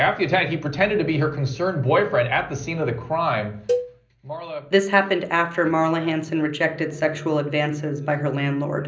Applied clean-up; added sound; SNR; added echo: none; Cowbell; 8 dB; reverberation time 0.5 s.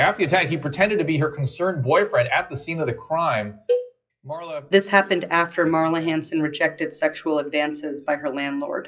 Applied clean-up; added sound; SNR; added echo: classical method WPE with log-MMSE.